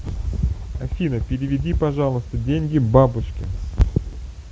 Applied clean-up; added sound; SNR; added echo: none; none; none; none.